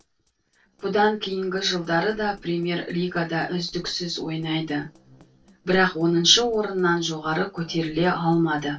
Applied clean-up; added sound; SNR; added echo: neural separator model SepFormer DNS4.